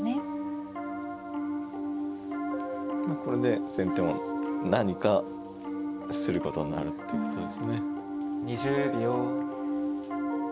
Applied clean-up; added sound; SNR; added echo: none; Piano; 0 dB; none.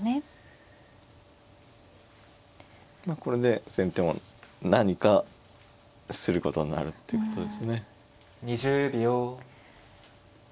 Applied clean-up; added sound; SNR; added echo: none; none; none; none.